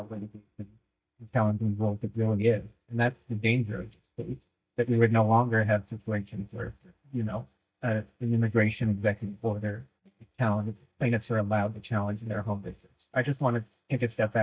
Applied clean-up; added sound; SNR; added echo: neural mask model DeepFilterNet 3.